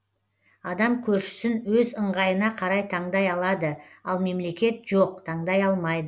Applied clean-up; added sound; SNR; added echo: none; none; none; none.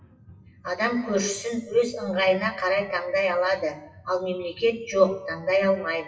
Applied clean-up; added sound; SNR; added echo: classical method WPE with log-MMSE.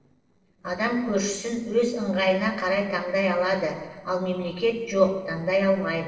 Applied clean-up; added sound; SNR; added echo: neural separator model SepFormer DNS4.